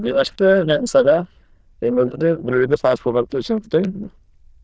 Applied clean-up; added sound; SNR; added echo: neural diffusion model UNIVERSE++.